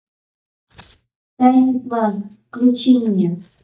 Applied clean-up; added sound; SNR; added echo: neural mask model DeepFilterNet 3.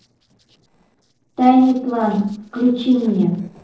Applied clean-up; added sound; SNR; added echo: neural separator model SepFormer DNS4.